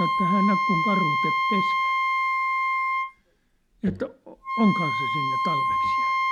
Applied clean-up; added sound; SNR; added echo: none; Wind instrument, woodwind instrument; -5 dB; none.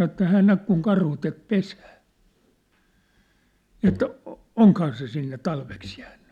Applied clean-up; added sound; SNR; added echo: none; none; none; none.